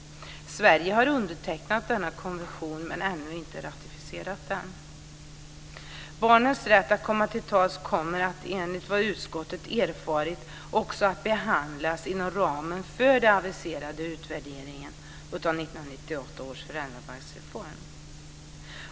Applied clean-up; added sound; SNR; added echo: none; none; none; none.